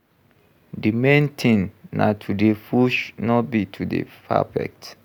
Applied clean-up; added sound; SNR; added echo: none; none; none; none.